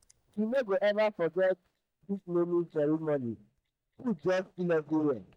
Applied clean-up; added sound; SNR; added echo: neural mask model DeepFilterNet 3.